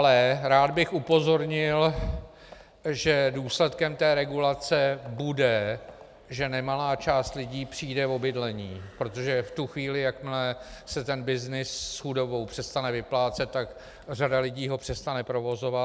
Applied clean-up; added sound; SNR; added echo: none; none; none; none.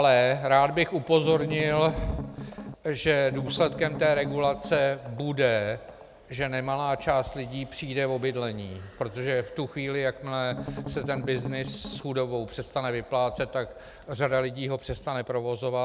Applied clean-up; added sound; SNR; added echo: none; Strum; 9 dB; none.